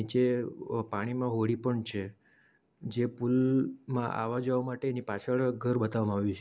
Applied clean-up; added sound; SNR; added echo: none; none; none; none.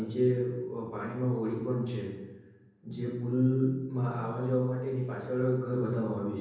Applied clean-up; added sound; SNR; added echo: none; none; none; reverberation time 1.1 s.